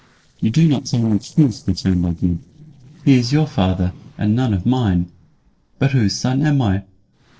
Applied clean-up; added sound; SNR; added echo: neural separator model SepFormer DNS4.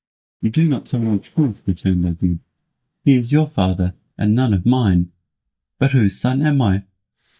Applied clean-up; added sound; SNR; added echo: neural mask model DeepFilterNet 3.